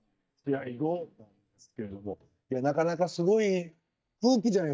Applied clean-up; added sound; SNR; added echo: neural mask model DeepFilterNet 3.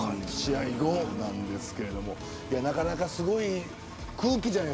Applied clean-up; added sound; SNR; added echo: none; Engine; 14 dB; none.